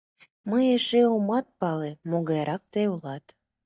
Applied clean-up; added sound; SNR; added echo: neural mask model DeepFilterNet 3.